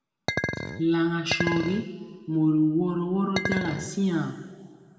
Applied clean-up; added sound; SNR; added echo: none; Chink, clink; 6 dB; reverberation time 1.7 s.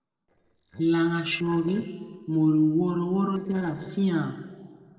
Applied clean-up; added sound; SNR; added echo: neural separator model SepFormer DNS4.